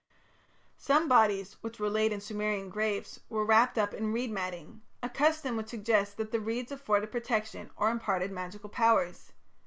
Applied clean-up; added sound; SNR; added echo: none; none; none; none.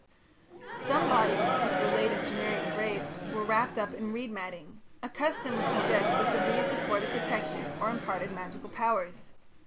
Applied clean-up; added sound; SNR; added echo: none; Crowd; 0 dB; none.